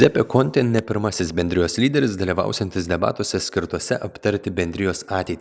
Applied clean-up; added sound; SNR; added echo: none; none; none; none.